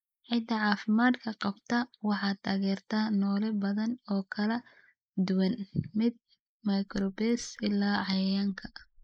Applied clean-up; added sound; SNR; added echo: neural mask model Resemble Enhance denoiser.